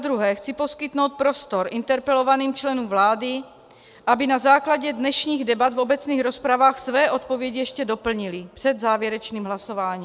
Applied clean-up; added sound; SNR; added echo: none; none; none; none.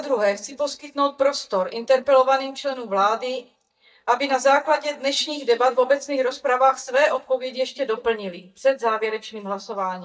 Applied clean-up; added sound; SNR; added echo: neural mask model DeepFilterNet 3.